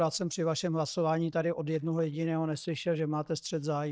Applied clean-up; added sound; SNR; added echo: neural mask model DeepFilterNet 3.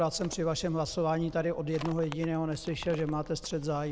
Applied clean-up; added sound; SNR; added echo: none; Livestock, farm animals, working animals; 16 dB; none.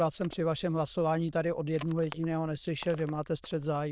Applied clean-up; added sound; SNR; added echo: neural diffusion model UNIVERSE++.